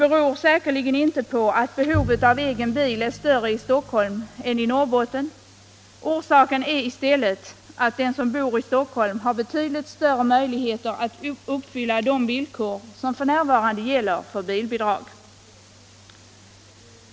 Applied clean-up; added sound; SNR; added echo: none; Bowed string instrument; 11 dB; none.